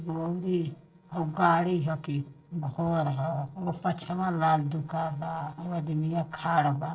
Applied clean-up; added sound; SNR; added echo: neural separator model SepFormer DNS4.